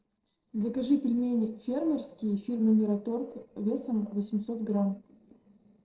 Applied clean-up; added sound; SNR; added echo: neural separator model SepFormer DNS4.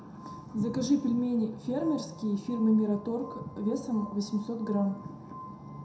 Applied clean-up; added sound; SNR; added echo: none; Glass; 20 dB; reverberation time 0.5 s.